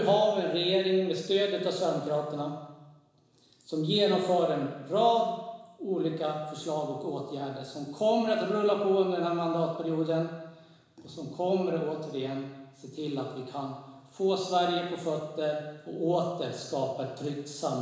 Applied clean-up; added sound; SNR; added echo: none; none; none; reverberation time 1.0 s.